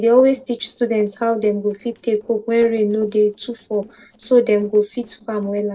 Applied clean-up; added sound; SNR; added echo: neural separator model SepFormer DNS4.